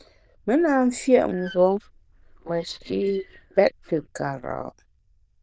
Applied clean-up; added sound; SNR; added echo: neural diffusion model UNIVERSE++.